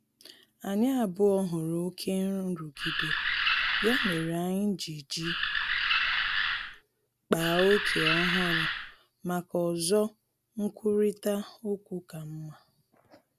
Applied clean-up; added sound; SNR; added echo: none; Animal; -2 dB; none.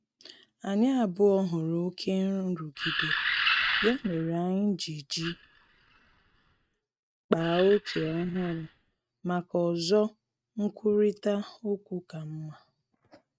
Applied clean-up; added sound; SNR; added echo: neural mask model RNNoise.